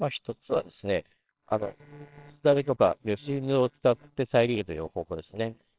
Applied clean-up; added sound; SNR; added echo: neural separator model SepFormer WHAMR!.